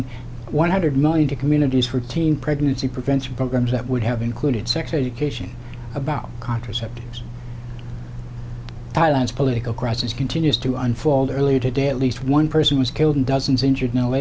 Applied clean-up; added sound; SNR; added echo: none; none; none; none.